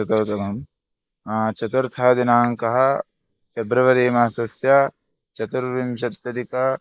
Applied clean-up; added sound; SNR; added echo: neural mask model Resemble Enhance denoiser.